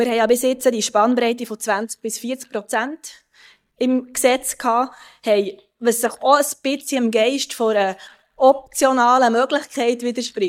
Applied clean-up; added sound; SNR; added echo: neural mask model DeepFilterNet 3.